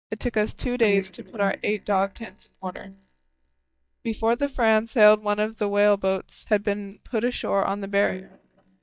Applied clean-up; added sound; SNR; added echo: neural mask model DeepFilterNet 3.